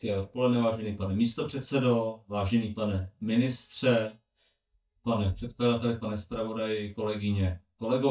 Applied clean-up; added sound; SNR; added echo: neural mask model DeepFilterNet 3.